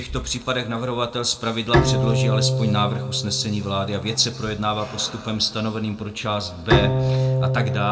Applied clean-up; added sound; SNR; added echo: none; Bowed string instrument; 0 dB; reverberation time 1.2 s.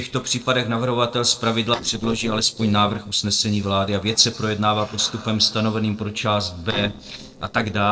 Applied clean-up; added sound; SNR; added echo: neural separator model SepFormer DNS4.